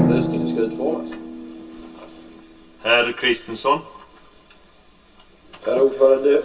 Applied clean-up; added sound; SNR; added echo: none; Drum; 6 dB; reverberation time 0.2 s.